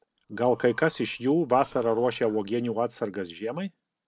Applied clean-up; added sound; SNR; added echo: neural separator model SepFormer DNS4.